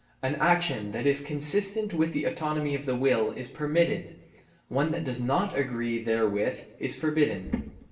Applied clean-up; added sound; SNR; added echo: none; none; none; reverberation time 0.8 s.